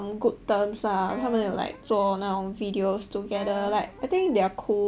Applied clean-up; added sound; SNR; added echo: none; Wind instrument, woodwind instrument; 16 dB; none.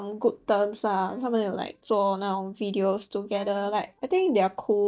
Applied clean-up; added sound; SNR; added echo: neural mask model DeepFilterNet 3.